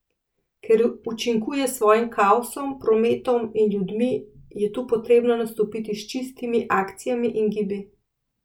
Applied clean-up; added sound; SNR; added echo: none; none; none; none.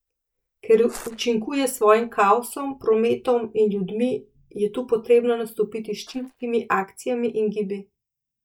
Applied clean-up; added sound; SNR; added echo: neural mask model DeepFilterNet 3.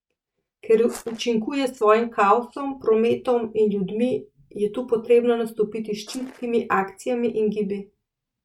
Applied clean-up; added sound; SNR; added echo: neural mask model RNNoise.